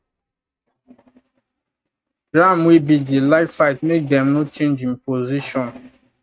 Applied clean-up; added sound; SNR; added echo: neural mask model RNNoise.